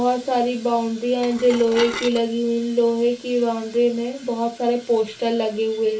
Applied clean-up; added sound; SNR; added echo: none; Dishes, pots, and pans / Glass; 10 dB; reverberation time 0.3 s.